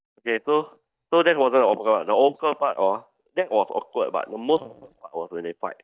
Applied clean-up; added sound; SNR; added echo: neural mask model DeepFilterNet 3.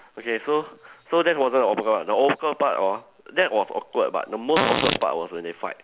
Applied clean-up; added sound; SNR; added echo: none; Fart; 1 dB; none.